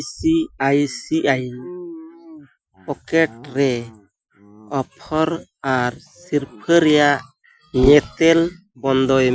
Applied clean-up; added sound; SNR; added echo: classical method Wiener filter.